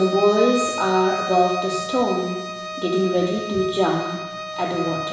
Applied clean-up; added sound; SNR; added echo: none; Bowed string instrument; 7 dB; reverberation time 1.0 s.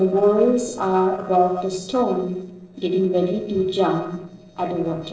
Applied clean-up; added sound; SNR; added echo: neural separator model SepFormer DNS4.